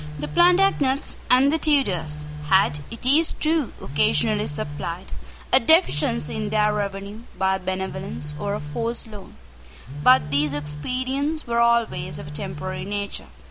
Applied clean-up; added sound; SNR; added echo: none; Telephone; 11 dB; none.